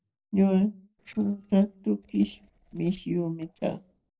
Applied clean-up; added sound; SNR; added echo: neural separator model SepFormer DNS4.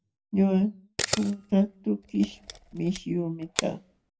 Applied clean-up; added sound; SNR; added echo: none; Camera; 9 dB; reverberation time 0.1 s.